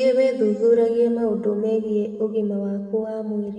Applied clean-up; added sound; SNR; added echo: none; none; none; reverberation time 1.5 s.